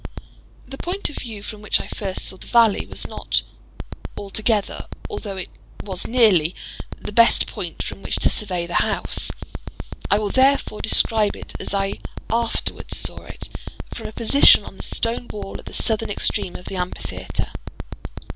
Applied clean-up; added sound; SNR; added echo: none; Alarm; 4 dB; none.